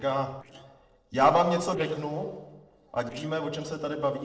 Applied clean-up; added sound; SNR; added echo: neural separator model SepFormer DNS4.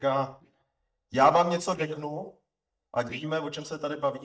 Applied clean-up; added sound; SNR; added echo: neural mask model DeepFilterNet 3.